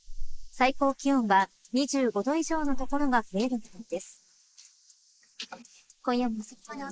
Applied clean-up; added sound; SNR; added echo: neural mask model Resemble Enhance denoiser.